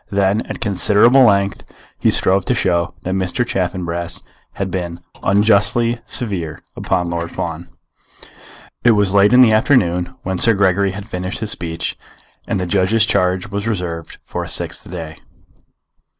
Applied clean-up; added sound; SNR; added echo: neural mask model Resemble Enhance denoiser.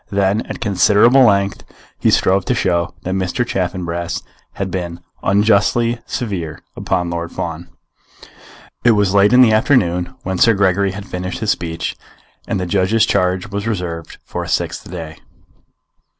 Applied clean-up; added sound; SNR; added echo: none; none; none; none.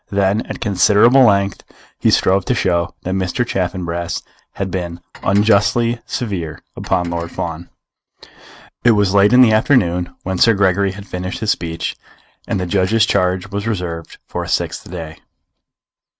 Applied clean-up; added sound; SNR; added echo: neural mask model RNNoise.